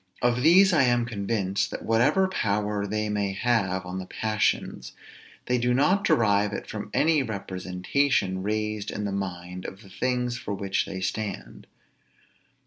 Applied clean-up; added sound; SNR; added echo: none; none; none; none.